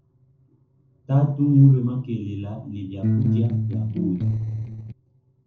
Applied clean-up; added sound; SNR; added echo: neural separator model SepFormer DNS4.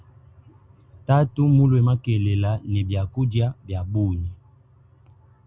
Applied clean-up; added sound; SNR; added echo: none; none; none; none.